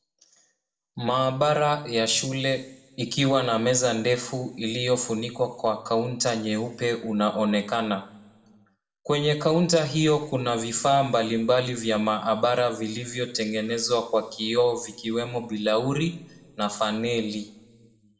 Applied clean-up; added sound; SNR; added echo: none; none; none; reverberation time 0.9 s.